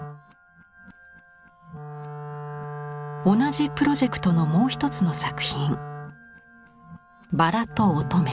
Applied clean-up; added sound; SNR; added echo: none; Wind instrument, woodwind instrument; 11 dB; none.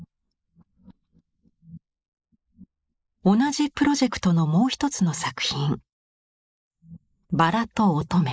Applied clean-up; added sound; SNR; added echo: neural mask model Resemble Enhance denoiser.